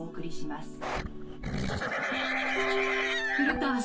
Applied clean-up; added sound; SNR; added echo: none; Livestock, farm animals, working animals; -1 dB; reverberation time 0.2 s.